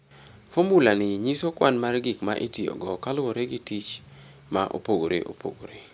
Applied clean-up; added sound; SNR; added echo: none; none; none; none.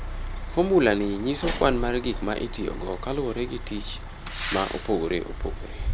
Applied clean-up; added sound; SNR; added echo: none; Truck; 5 dB; none.